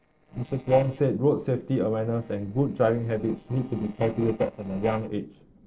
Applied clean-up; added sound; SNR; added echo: neural separator model SepFormer DNS4.